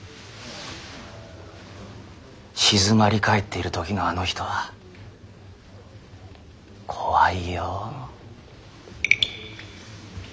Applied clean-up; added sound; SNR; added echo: none; none; none; none.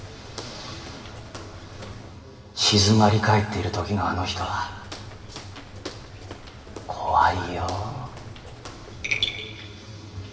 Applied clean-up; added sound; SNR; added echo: none; Walk, footsteps; 17 dB; reverberation time 2.4 s.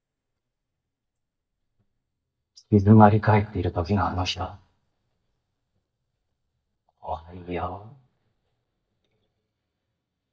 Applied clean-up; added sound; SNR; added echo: neural mask model DeepFilterNet 3.